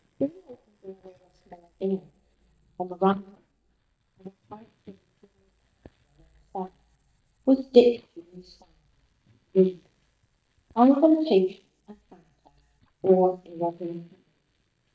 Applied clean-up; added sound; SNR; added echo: neural mask model DeepFilterNet 3.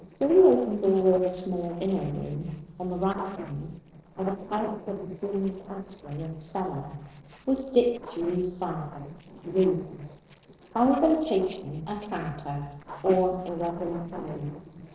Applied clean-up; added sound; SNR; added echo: neural separator model SepFormer DNS4.